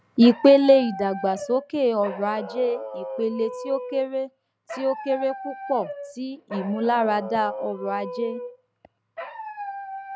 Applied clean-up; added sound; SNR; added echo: none; Dog; 12 dB; none.